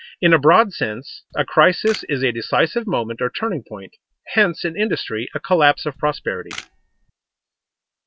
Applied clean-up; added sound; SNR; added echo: none; Camera; 19 dB; none.